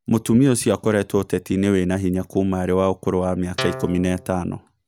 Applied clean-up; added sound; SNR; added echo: none; Guitar; 11 dB; none.